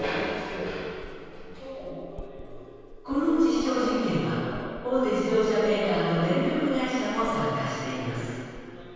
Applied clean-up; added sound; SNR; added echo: none; Writing; 17 dB; reverberation time 2.2 s.